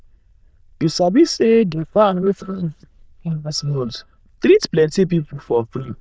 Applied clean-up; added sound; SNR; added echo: neural diffusion model UNIVERSE++.